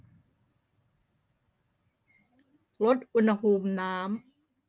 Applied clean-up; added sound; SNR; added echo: none; none; none; none.